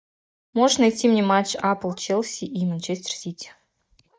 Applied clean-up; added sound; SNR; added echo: neural mask model DeepFilterNet 3.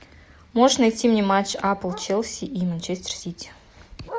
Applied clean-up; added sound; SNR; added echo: none; Bark; 20 dB; none.